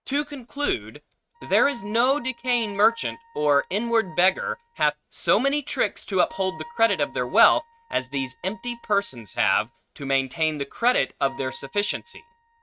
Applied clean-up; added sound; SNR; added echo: neural mask model RNNoise.